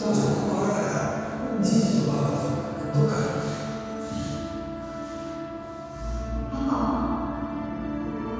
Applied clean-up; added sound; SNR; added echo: none; Trumpet; 13 dB; reverberation time 2.1 s.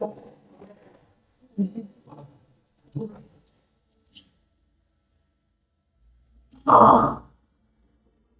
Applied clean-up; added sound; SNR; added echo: neural mask model DeepFilterNet 3.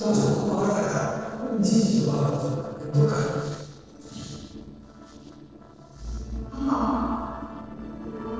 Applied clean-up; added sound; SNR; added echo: neural separator model SepFormer DNS4.